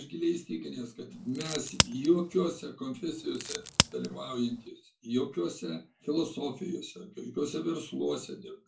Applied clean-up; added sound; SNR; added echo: none; Crack; 0 dB; reverberation time 0.2 s.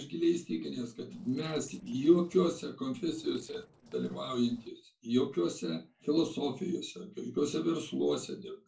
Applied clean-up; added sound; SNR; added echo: neural separator model SepFormer DNS4.